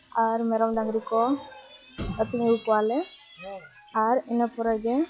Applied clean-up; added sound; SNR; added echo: classical method log-MMSE.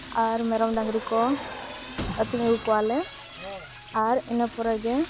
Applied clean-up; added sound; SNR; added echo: none; Toilet flush / Door + Car; 12 dB; none.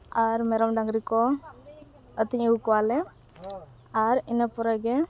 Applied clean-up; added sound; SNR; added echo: none; none; none; none.